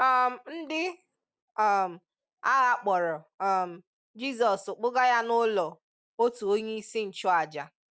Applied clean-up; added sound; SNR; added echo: none; none; none; none.